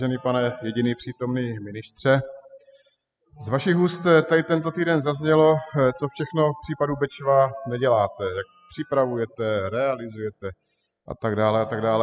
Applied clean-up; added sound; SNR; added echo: classical method spectral subtraction.